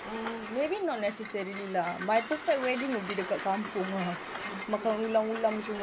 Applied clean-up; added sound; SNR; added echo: none; Train; 9 dB; none.